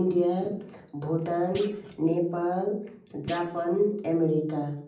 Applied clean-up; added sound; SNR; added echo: none; Thump, thud; 17 dB; reverberation time 0.6 s.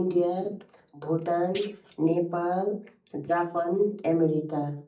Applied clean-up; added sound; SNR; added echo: neural mask model DeepFilterNet 3.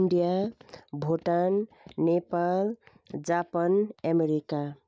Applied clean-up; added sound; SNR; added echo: none; none; none; none.